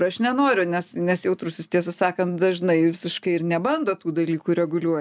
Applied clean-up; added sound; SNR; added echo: none; none; none; none.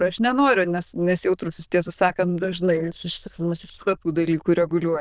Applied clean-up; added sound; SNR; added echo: neural diffusion model UNIVERSE++.